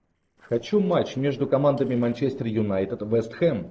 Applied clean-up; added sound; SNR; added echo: neural separator model SepFormer DNS4.